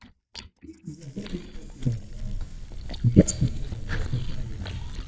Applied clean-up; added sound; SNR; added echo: neural mask model DeepFilterNet 3.